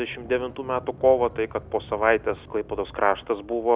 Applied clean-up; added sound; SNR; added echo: none; Sliding door; 19 dB; none.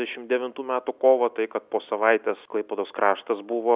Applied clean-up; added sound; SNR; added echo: none; none; none; none.